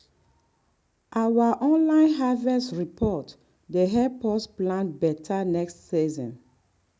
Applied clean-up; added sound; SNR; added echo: none; none; none; none.